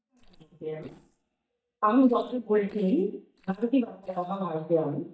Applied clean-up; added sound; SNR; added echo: neural mask model DeepFilterNet 3.